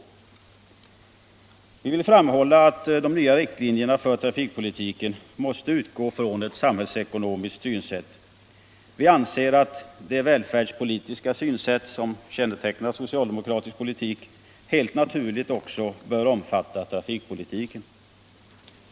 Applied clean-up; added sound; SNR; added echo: none; none; none; none.